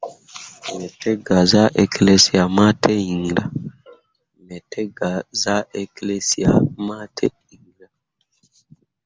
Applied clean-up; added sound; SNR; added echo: none; none; none; none.